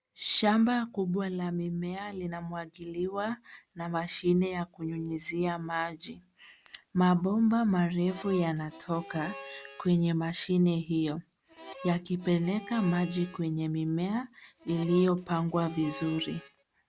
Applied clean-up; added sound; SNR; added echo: none; Harmonica; 16 dB; none.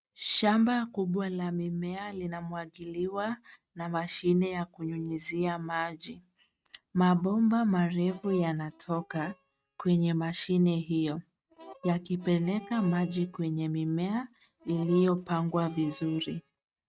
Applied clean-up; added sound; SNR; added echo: neural mask model RNNoise.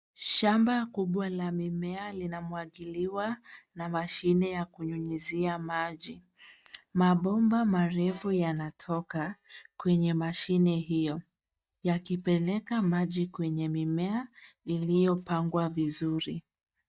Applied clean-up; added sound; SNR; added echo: neural mask model DeepFilterNet 3.